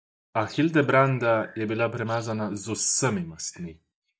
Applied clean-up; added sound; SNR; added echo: neural mask model DeepFilterNet 3.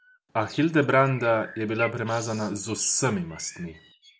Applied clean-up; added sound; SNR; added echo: none; Bird; 19 dB; none.